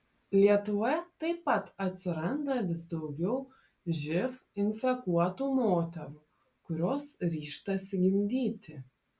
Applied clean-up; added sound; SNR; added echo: none; none; none; none.